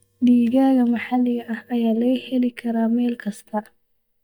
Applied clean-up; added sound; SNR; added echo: neural mask model DeepFilterNet 3.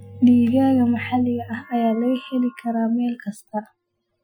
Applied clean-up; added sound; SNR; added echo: classical method Wiener filter.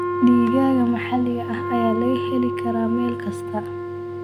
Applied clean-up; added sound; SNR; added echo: none; Wind instrument, woodwind instrument; 5 dB; none.